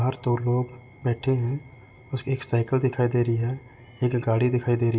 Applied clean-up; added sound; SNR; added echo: none; none; none; reverberation time 0.3 s.